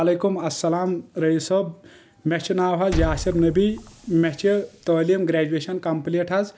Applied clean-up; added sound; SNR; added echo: none; Liquid; 11 dB; none.